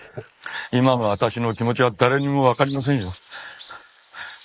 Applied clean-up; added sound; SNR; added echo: neural mask model Resemble Enhance denoiser.